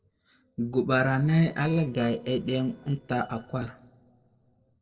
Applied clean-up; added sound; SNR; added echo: neural separator model SepFormer DNS4.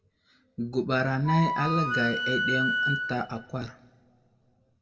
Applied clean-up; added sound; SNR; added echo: none; Wind instrument, woodwind instrument; -1 dB; reverberation time 1.1 s.